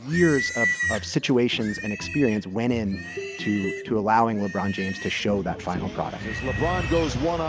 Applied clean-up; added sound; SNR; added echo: none; Livestock, farm animals, working animals; 9 dB; none.